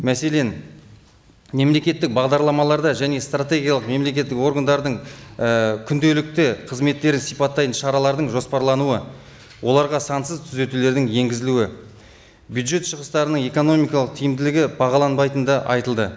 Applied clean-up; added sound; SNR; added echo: none; none; none; none.